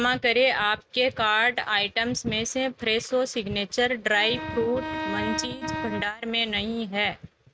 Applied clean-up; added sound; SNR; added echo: neural mask model RNNoise.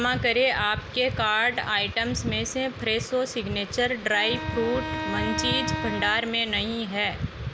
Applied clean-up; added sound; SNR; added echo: none; Bowed string instrument; 8 dB; none.